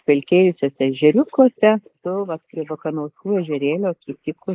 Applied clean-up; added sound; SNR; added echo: neural mask model Resemble Enhance denoiser.